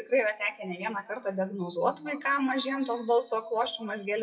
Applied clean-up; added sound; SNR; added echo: classical method WPE with log-MMSE.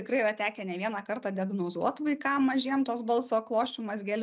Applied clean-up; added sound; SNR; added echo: none; none; none; none.